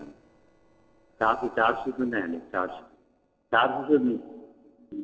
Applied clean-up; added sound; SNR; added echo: neural separator model SepFormer DNS4.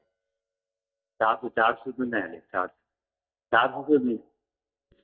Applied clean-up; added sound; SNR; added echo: neural mask model DeepFilterNet 3.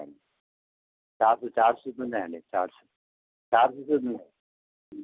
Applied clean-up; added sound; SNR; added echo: none; none; none; none.